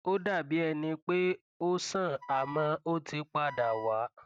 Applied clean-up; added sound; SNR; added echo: neural mask model RNNoise.